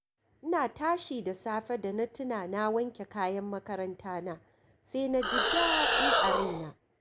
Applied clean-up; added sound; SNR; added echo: none; Animal; -5 dB; none.